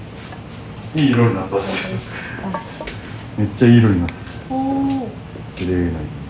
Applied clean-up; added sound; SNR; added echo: none; none; none; none.